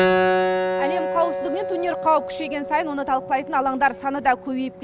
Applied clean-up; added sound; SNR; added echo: none; Keyboard (musical); 1 dB; none.